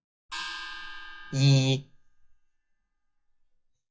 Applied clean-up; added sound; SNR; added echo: classical method log-MMSE.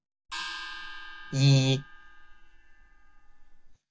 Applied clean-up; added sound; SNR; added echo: none; Gong; 12 dB; none.